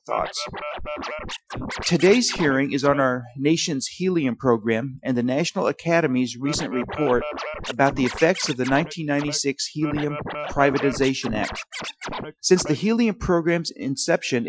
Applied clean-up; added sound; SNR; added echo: classical method Wiener filter.